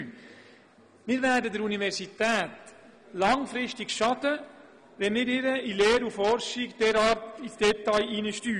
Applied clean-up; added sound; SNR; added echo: none; none; none; none.